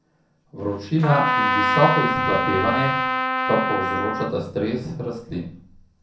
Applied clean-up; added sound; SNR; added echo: none; Trumpet; -2 dB; reverberation time 0.5 s.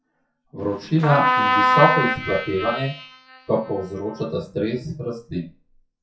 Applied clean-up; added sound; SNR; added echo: classical method WPE with log-MMSE.